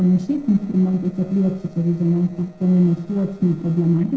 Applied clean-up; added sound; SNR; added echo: neural separator model SepFormer DNS4.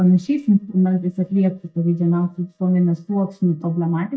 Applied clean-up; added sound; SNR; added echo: neural mask model DeepFilterNet 3.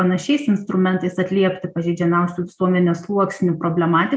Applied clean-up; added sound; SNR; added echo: none; none; none; none.